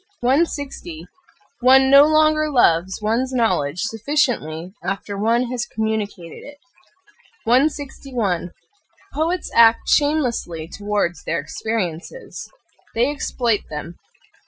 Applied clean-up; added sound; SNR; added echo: classical method Wiener filter.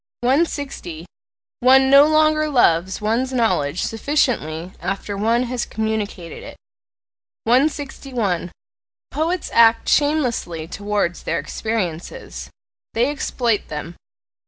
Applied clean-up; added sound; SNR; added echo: none; none; none; none.